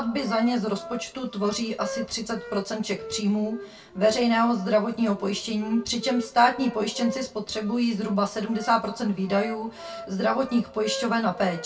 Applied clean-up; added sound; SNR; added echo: none; Wind instrument, woodwind instrument; 15 dB; reverberation time 0.2 s.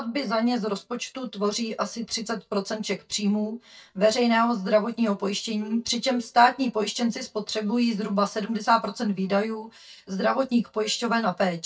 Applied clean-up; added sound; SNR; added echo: neural mask model DeepFilterNet 3.